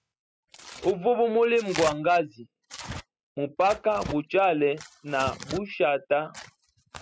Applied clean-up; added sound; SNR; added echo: classical method spectral subtraction.